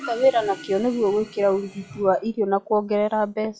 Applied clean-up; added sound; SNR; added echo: classical method log-MMSE.